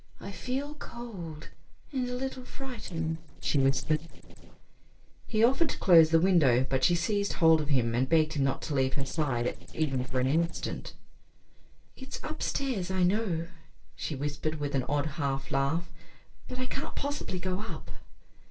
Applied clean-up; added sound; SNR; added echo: neural separator model SepFormer DNS4.